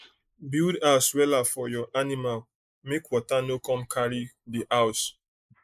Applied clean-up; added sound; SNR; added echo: neural mask model Resemble Enhance denoiser.